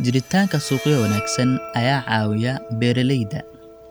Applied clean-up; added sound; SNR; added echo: none; Bowed string instrument; 13 dB; none.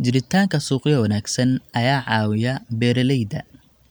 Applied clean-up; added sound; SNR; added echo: none; none; none; none.